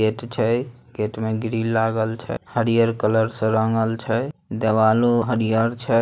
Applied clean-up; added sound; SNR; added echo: none; none; none; none.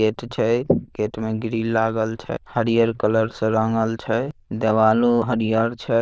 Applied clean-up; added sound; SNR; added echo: neural diffusion model UNIVERSE++.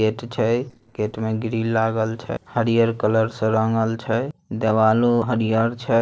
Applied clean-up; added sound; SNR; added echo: neural separator model SepFormer DNS4.